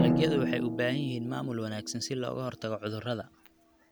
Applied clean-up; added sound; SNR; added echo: none; Drum; 0 dB; none.